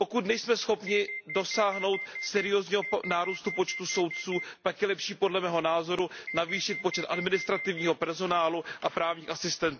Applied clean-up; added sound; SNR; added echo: none; Alarm; 9 dB; none.